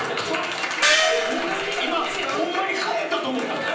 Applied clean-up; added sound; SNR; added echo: none; Gong; -1 dB; reverberation time 0.6 s.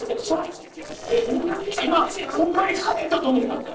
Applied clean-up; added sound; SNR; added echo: neural separator model SepFormer DNS4.